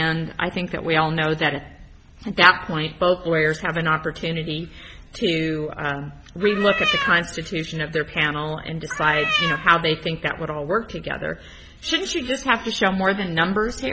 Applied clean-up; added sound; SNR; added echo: none; Cat; 1 dB; none.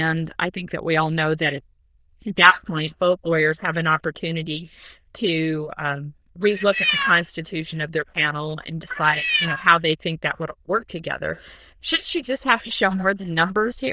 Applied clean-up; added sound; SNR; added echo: neural diffusion model UNIVERSE++.